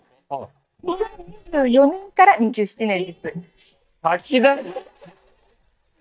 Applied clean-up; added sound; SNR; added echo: neural mask model DeepFilterNet 3.